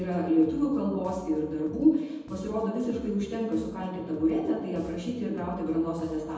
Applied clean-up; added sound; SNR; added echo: none; Bass guitar; 20 dB; reverberation time 1.1 s.